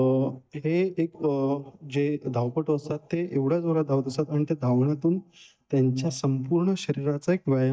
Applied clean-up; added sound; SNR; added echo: neural mask model DeepFilterNet 3.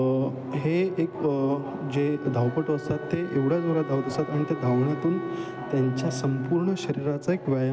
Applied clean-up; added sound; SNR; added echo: none; Wind instrument, woodwind instrument; 15 dB; none.